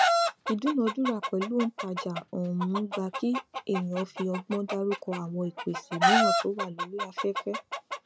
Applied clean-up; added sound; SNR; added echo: none; Chicken, rooster; 0 dB; none.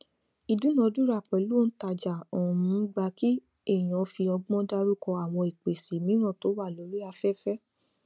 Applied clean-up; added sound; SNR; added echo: none; none; none; none.